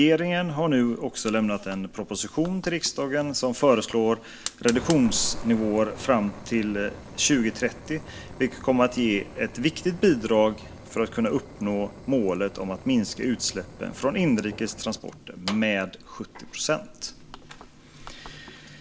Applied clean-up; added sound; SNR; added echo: none; Fire; 15 dB; reverberation time 0.4 s.